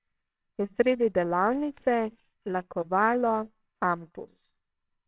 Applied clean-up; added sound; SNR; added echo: neural separator model SepFormer WHAMR!.